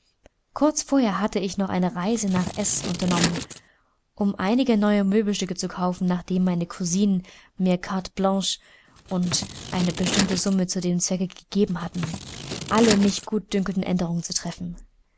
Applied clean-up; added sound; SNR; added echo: none; Scissors; 7 dB; none.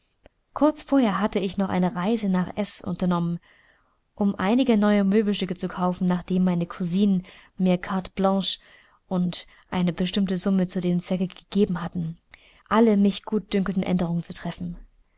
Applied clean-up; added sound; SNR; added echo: none; none; none; none.